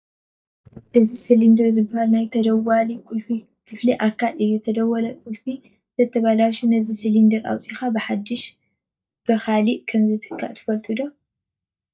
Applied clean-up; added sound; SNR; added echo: neural mask model DeepFilterNet 3.